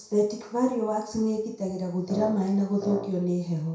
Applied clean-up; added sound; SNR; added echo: none; Wind instrument, woodwind instrument; 11 dB; reverberation time 0.6 s.